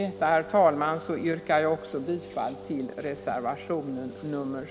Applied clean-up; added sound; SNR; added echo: none; Wind instrument, woodwind instrument; 15 dB; none.